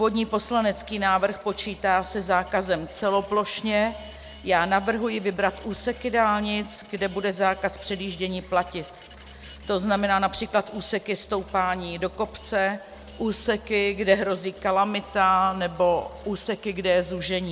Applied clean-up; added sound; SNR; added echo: none; Musical instrument + Printer; 18 dB; none.